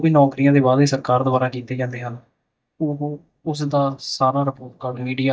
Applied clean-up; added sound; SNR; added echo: neural mask model DeepFilterNet 3.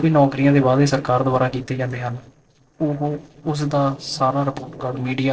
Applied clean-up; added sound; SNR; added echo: neural separator model SepFormer DNS4.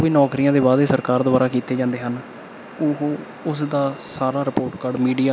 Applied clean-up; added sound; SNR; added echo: none; none; none; none.